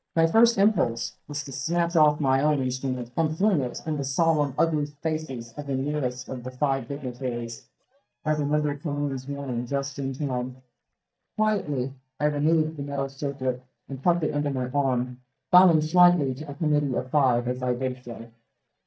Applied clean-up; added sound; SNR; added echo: neural mask model DeepFilterNet 3.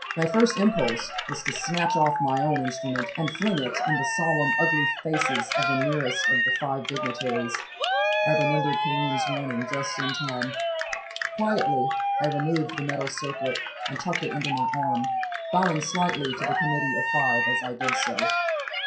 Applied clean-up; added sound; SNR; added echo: classical method WPE with log-MMSE.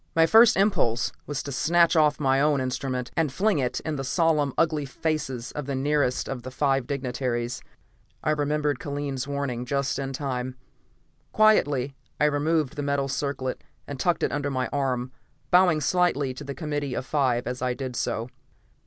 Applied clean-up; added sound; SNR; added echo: none; none; none; none.